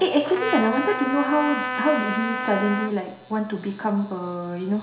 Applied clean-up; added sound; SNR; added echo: none; Trumpet; 5 dB; reverberation time 0.7 s.